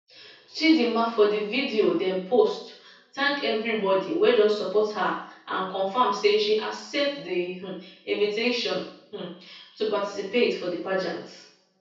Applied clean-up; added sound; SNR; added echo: none; none; none; reverberation time 0.6 s.